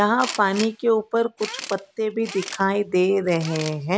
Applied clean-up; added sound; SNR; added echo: none; Tools; 15 dB; none.